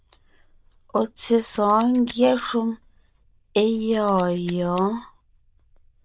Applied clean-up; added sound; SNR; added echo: neural diffusion model UNIVERSE++.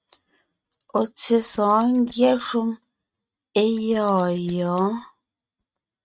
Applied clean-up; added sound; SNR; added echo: neural mask model RNNoise.